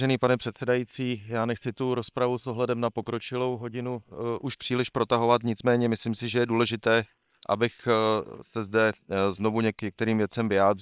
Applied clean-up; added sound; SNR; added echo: neural separator model SepFormer WHAM!.